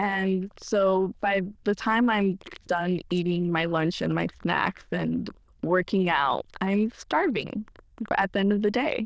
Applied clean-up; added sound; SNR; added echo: neural diffusion model UNIVERSE++.